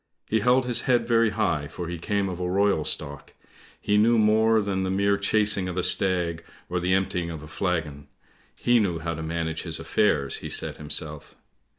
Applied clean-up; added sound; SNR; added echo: neural mask model DeepFilterNet 3.